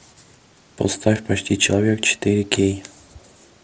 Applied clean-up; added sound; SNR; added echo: none; none; none; none.